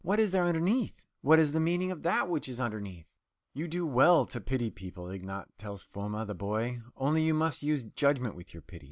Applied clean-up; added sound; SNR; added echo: none; none; none; none.